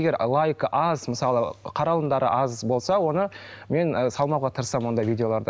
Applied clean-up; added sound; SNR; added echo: none; none; none; none.